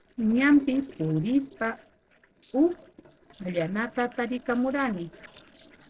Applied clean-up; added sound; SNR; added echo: neural separator model SepFormer DNS4.